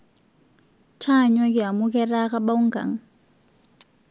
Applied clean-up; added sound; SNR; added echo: none; none; none; none.